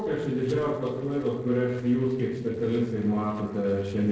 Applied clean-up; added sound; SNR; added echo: neural separator model SepFormer DNS4.